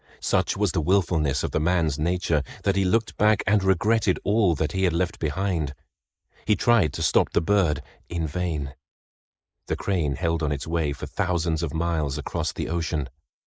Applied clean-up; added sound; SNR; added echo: neural mask model Resemble Enhance denoiser.